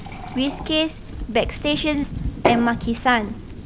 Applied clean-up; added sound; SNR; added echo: none; Fill (with liquid) / Glass / Water + Thunder / Rain; 5 dB; none.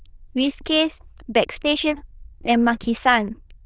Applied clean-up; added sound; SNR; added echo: neural diffusion model UNIVERSE++.